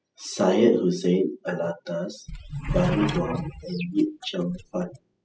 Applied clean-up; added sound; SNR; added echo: classical method spectral subtraction.